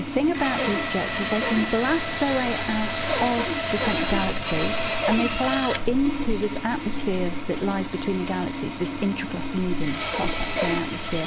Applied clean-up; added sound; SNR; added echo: none; Sawing; 0 dB; none.